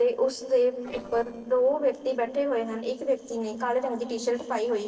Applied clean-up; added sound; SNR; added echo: neural separator model SepFormer DNS4.